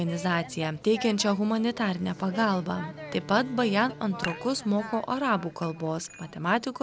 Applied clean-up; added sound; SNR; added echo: none; Dishes, pots, and pans + Bowed string instrument; 19 dB; none.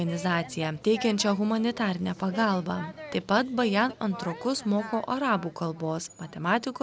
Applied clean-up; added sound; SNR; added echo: none; none; none; none.